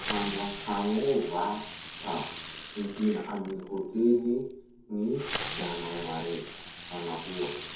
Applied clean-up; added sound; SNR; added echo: none; Fireworks; 5 dB; reverberation time 0.6 s.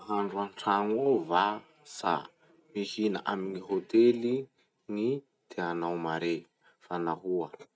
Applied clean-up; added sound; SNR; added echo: none; none; none; none.